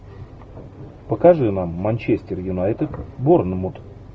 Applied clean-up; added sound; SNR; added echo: none; none; none; none.